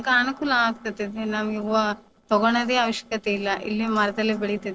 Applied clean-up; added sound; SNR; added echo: neural separator model SepFormer DNS4.